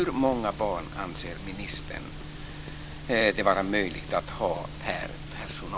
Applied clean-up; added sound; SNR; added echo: none; none; none; none.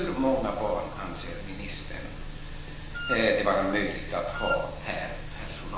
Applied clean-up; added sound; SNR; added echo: none; Wind instrument, woodwind instrument; 5 dB; reverberation time 0.9 s.